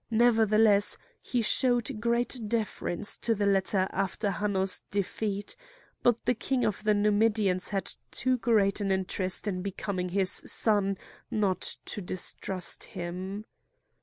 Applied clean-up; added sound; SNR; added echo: none; none; none; none.